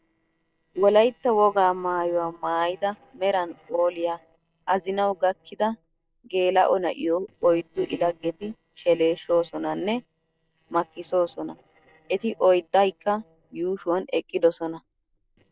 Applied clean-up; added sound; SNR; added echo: neural separator model SepFormer DNS4.